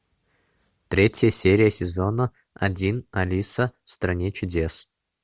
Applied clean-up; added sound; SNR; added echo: none; none; none; none.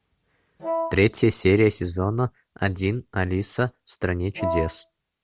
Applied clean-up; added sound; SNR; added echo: none; Wind instrument, woodwind instrument; 5 dB; none.